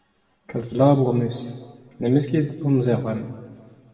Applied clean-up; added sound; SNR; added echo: none; none; none; reverberation time 1.6 s.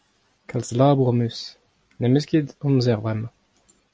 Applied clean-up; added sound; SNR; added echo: none; none; none; none.